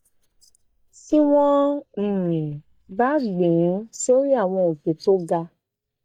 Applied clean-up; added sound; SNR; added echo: neural mask model DeepFilterNet 3.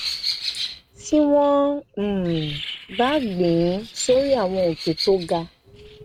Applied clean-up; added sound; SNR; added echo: neural mask model RNNoise.